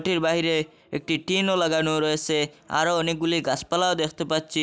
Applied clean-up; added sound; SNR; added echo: none; none; none; none.